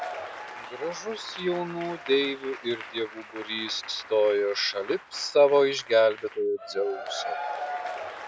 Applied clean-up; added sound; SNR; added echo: none; Applause / Crowd / Cheering; 11 dB; none.